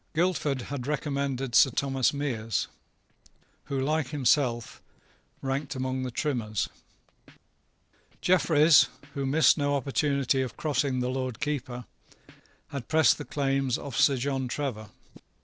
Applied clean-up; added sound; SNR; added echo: neural separator model SepFormer DNS4.